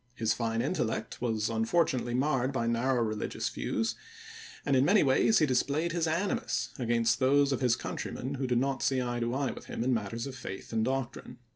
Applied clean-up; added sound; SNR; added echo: none; none; none; none.